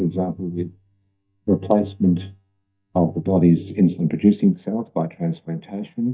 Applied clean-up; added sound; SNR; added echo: neural mask model DeepFilterNet 3.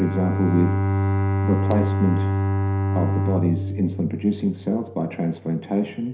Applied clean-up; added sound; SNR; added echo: none; Bowed string instrument; -1 dB; reverberation time 0.5 s.